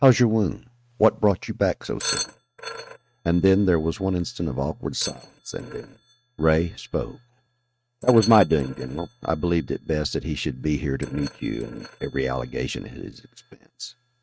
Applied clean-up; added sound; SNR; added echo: neural mask model RNNoise.